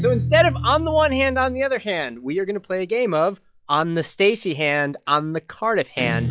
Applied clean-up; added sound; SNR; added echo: classical method log-MMSE.